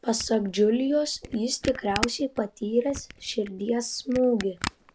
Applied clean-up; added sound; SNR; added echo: none; Camera; 12 dB; none.